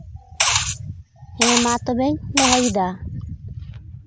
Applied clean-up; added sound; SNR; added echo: none; Liquid; -2 dB; none.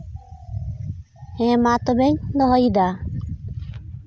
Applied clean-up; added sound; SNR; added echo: none; none; none; none.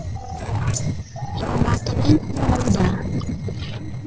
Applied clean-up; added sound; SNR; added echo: neural separator model SepFormer DNS4.